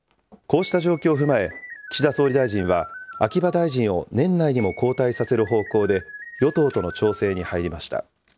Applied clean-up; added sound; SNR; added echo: none; Keyboard (musical); 17 dB; none.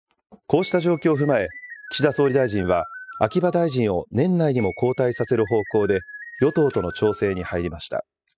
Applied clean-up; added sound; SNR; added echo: classical method spectral subtraction.